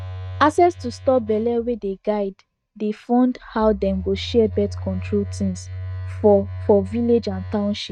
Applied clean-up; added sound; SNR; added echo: neural mask model RNNoise.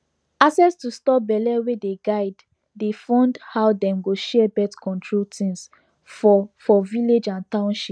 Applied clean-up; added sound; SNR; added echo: none; none; none; none.